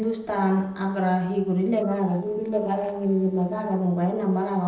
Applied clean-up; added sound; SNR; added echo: neural separator model SepFormer DNS4.